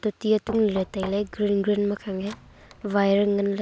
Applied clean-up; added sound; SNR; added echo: none; Knock; 19 dB; none.